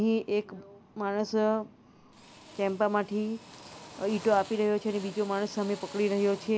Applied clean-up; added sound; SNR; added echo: none; Drill; 19 dB; none.